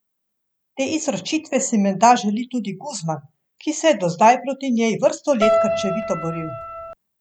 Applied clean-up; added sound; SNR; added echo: none; Keyboard (musical); 1 dB; none.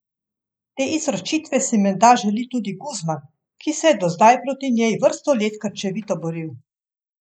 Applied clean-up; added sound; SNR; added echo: neural mask model Resemble Enhance denoiser.